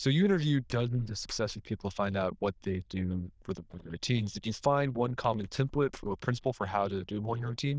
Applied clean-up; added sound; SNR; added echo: neural diffusion model UNIVERSE++.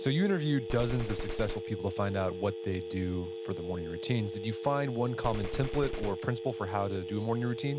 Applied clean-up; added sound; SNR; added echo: none; Gunshot, gunfire + Telephone; 6 dB; none.